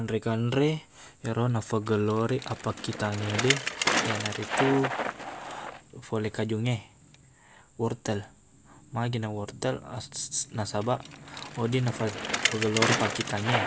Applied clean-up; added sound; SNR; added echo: none; Bicycle; 4 dB; none.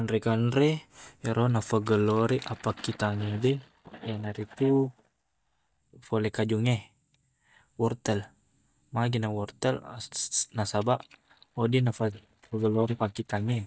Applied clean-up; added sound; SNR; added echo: neural mask model DeepFilterNet 3.